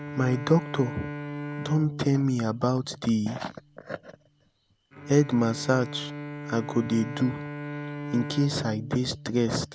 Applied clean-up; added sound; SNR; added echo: none; Bowed string instrument; 10 dB; none.